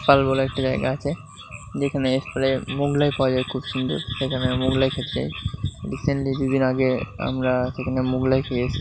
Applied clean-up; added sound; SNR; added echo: none; none; none; none.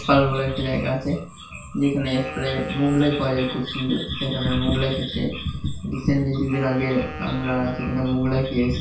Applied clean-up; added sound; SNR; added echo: none; Wind instrument, woodwind instrument; 16 dB; reverberation time 0.4 s.